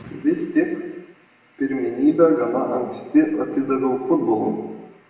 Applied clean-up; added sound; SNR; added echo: none; none; none; reverberation time 1.0 s.